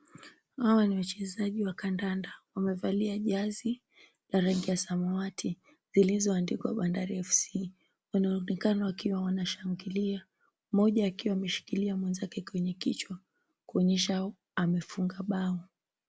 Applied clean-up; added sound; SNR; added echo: none; none; none; none.